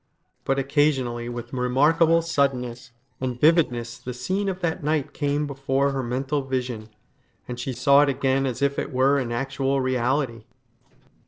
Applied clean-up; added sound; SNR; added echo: neural separator model SepFormer DNS4.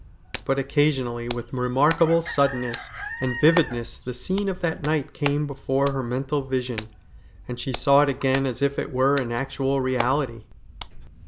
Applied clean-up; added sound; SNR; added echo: none; Hands + Chicken, rooster; 12 dB; none.